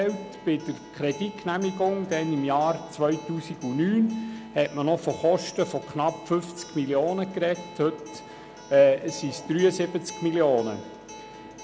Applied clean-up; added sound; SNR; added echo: none; Acoustic guitar; 18 dB; none.